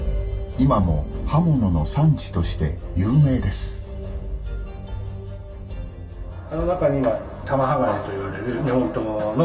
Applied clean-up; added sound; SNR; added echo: none; none; none; reverberation time 0.1 s.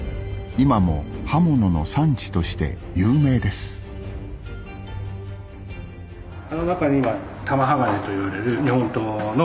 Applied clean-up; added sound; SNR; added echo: none; none; none; none.